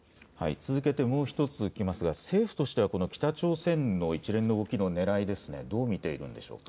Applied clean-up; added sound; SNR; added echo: none; none; none; none.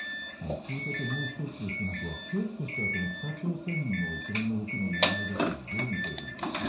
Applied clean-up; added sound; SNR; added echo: none; Doorbell; -3 dB; reverberation time 0.6 s.